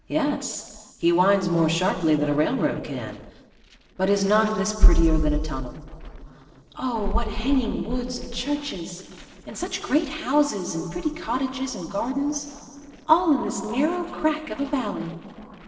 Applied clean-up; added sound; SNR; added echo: neural separator model SepFormer DNS4.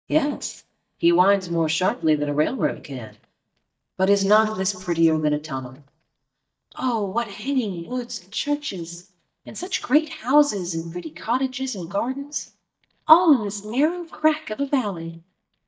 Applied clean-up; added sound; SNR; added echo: neural mask model DeepFilterNet 3.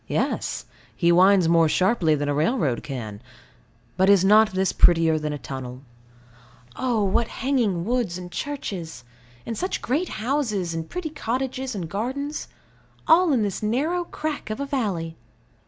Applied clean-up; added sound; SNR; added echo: none; none; none; none.